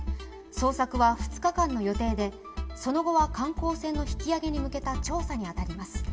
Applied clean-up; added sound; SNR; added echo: none; none; none; reverberation time 0.3 s.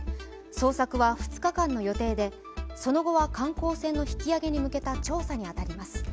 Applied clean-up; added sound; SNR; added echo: none; none; none; none.